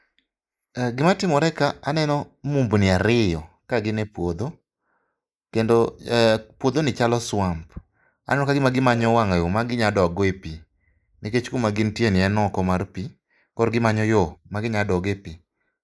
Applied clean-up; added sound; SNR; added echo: neural mask model Resemble Enhance denoiser.